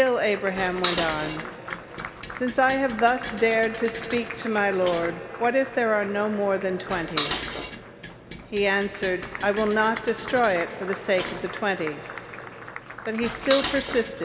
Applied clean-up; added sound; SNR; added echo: none; Applause + Dishes, pots, and pans; 10 dB; none.